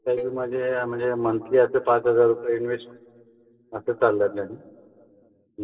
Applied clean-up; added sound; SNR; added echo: neural separator model SepFormer DNS4.